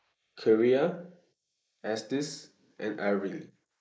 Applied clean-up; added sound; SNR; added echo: neural mask model Resemble Enhance denoiser.